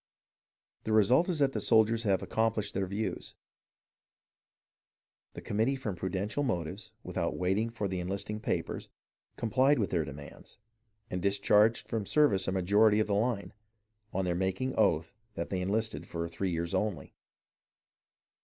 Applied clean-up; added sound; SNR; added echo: none; none; none; none.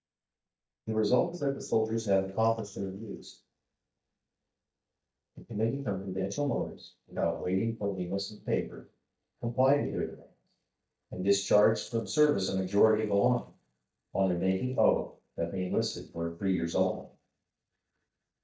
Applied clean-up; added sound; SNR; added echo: neural mask model DeepFilterNet 3.